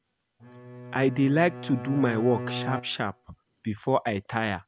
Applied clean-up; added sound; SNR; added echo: none; Bowed string instrument; 10 dB; none.